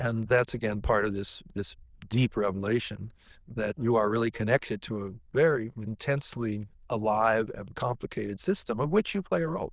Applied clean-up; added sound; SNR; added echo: neural diffusion model UNIVERSE++.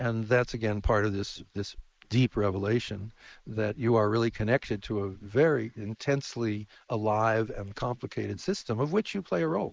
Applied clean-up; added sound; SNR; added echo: neural mask model Resemble Enhance denoiser.